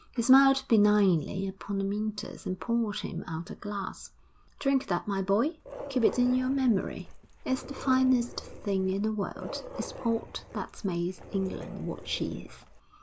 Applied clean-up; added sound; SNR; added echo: none; Dog; 14 dB; none.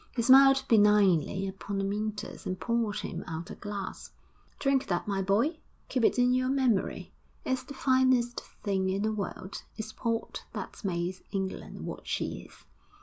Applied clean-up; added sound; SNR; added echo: none; none; none; none.